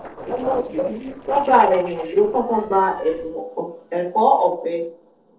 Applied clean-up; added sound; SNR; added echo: neural separator model SepFormer DNS4.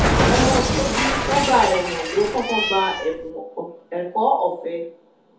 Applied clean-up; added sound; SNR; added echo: none; Cat; 1 dB; reverberation time 0.5 s.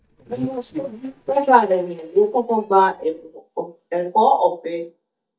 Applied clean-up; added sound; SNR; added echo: neural mask model DeepFilterNet 3.